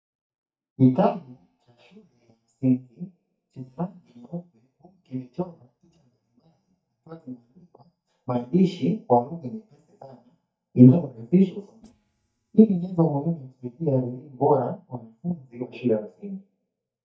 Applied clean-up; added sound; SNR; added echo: neural mask model DeepFilterNet 3.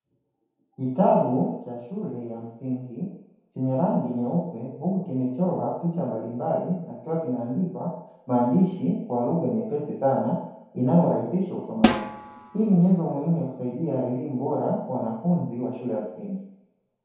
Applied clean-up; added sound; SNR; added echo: none; Snare drum; 3 dB; reverberation time 0.8 s.